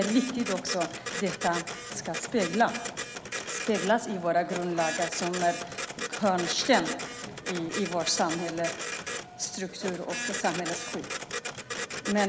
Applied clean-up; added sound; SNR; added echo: none; Printer; 6 dB; none.